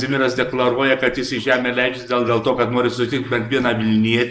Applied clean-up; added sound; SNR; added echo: neural mask model Resemble Enhance denoiser.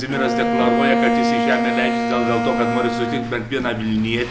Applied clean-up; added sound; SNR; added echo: none; Bowed string instrument; -2 dB; none.